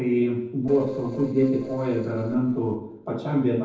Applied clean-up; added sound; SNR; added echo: neural separator model SepFormer DNS4.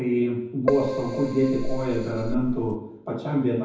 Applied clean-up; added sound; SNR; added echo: none; Keyboard (musical); 4 dB; reverberation time 0.9 s.